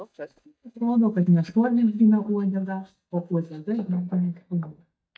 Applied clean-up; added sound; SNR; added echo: neural mask model DeepFilterNet 3.